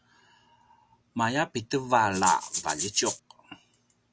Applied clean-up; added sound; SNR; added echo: none; Rattle (instrument); 4 dB; none.